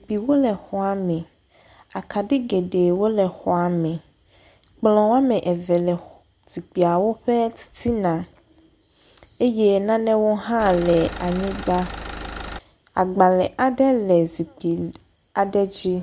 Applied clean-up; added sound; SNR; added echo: none; Engine; 10 dB; none.